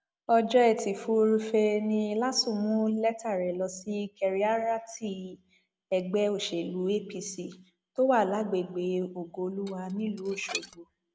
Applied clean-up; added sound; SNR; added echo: none; Dishes, pots, and pans; 14 dB; none.